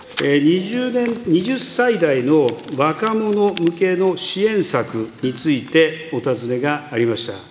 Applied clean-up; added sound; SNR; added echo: none; none; none; none.